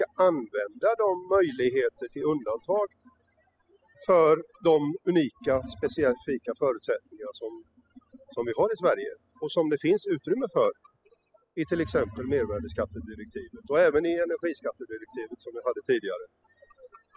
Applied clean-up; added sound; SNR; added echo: classical method spectral subtraction.